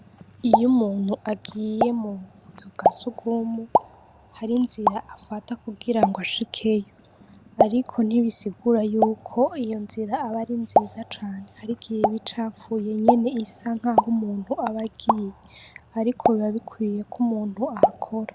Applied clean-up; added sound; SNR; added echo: none; Explosion; 2 dB; none.